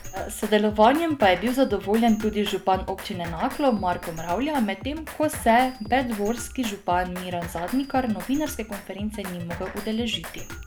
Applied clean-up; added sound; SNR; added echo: none; Drum kit; 13 dB; none.